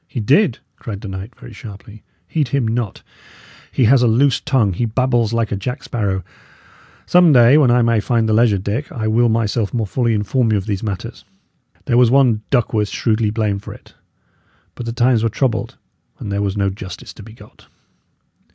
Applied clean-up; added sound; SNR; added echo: none; none; none; none.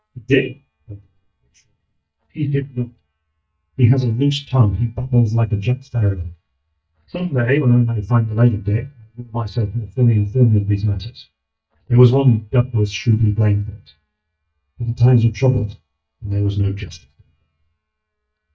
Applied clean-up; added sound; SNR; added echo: neural mask model DeepFilterNet 3.